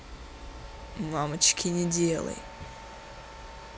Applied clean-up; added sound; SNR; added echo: none; Mechanisms; 12 dB; none.